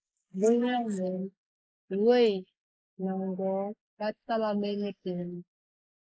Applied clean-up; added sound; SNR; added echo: neural mask model Resemble Enhance denoiser.